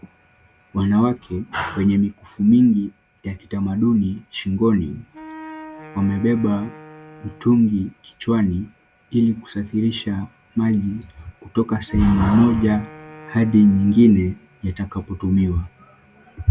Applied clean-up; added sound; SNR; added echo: none; Wind instrument, woodwind instrument; 19 dB; none.